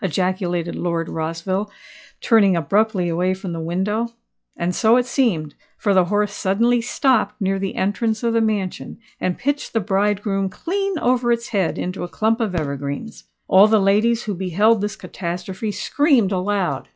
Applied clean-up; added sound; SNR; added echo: classical method log-MMSE.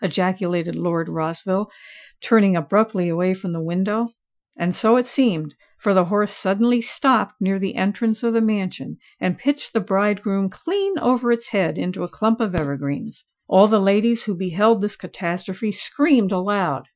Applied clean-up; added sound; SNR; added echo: classical method Wiener filter.